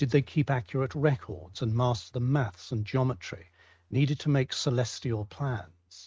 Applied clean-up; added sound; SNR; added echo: neural mask model RNNoise.